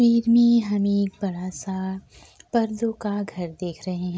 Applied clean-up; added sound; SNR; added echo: none; none; none; none.